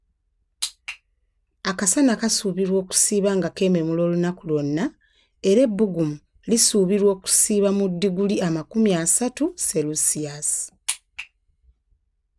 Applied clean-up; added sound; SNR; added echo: none; none; none; none.